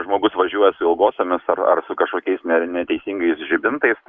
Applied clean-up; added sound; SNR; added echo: neural mask model Resemble Enhance denoiser.